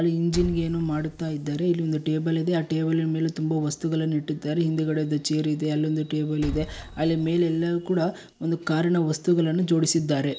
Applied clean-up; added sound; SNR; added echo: none; Liquid; 17 dB; none.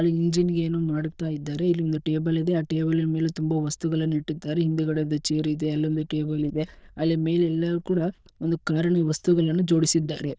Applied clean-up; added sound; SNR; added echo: neural diffusion model UNIVERSE++.